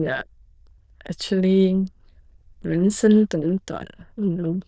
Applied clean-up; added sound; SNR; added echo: neural diffusion model UNIVERSE++.